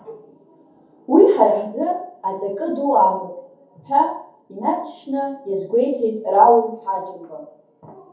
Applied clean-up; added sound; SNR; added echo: none; none; none; reverberation time 0.6 s.